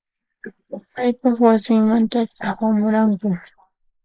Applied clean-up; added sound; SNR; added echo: neural mask model Resemble Enhance denoiser.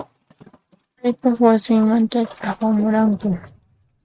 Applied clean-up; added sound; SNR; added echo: neural mask model RNNoise.